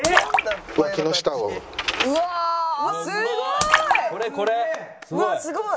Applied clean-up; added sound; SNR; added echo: none; Splash, splatter; 4 dB; none.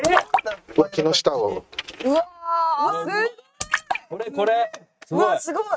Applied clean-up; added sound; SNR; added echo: neural mask model RNNoise.